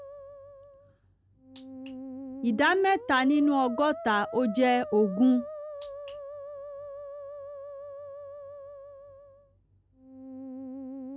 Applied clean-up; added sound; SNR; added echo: none; Musical instrument; 12 dB; none.